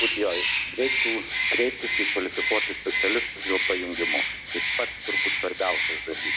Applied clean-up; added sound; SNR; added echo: none; Bird; -4 dB; none.